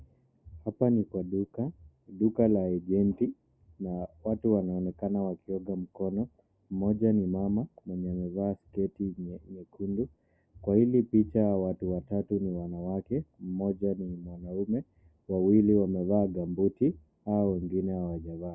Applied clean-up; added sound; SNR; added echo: none; none; none; none.